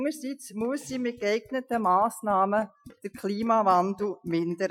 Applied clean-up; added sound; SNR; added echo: classical method Wiener filter.